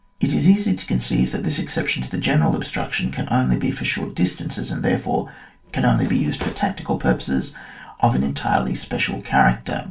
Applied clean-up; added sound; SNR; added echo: neural separator model SepFormer DNS4.